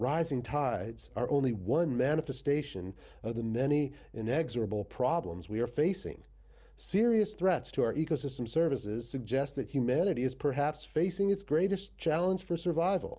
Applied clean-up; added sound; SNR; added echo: none; none; none; none.